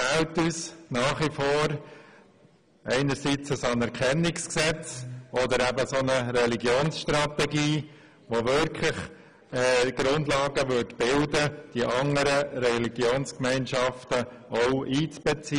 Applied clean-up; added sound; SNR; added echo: none; none; none; none.